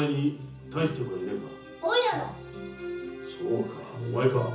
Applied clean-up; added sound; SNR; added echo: none; none; none; reverberation time 0.6 s.